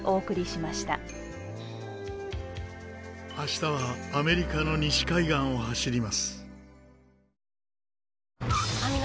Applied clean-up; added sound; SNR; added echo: none; none; none; none.